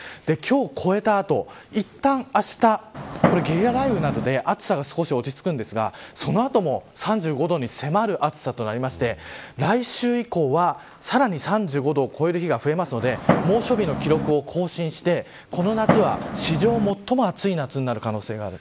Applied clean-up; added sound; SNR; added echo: none; Fireworks; 2 dB; none.